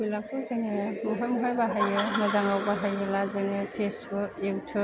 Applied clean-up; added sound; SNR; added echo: none; none; none; none.